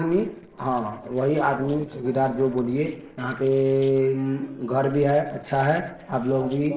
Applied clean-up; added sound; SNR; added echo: neural separator model SepFormer DNS4.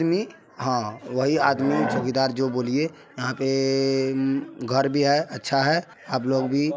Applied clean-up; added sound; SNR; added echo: none; none; none; none.